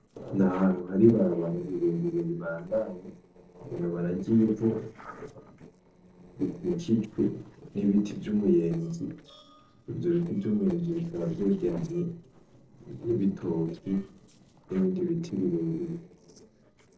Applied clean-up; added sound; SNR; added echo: neural separator model SepFormer DNS4.